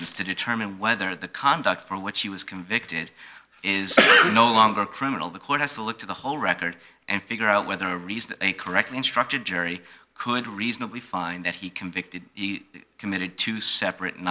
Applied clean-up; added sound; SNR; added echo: none; none; none; none.